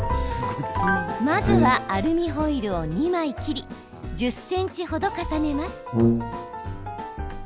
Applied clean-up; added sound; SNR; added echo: none; Brass instrument; -2 dB; none.